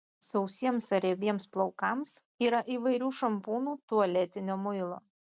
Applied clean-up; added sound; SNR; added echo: none; none; none; none.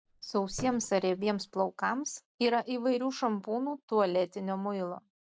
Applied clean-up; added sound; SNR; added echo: none; Thump, thud; 16 dB; none.